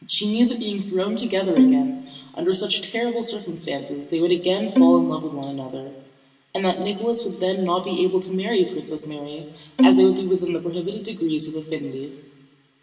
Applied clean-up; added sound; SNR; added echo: none; Bowed string instrument; -4 dB; reverberation time 1.2 s.